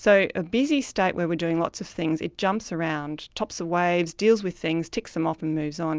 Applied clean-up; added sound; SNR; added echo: none; none; none; none.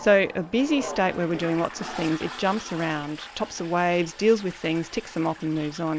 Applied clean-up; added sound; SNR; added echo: none; Toilet flush; 14 dB; none.